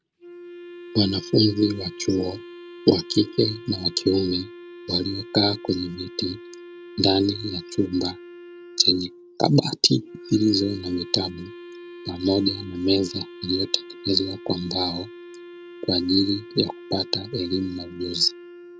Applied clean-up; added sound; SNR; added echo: none; Wind instrument, woodwind instrument; 16 dB; none.